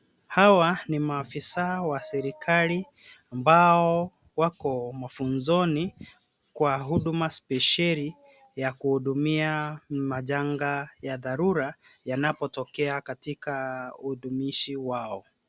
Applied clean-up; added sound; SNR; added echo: none; none; none; none.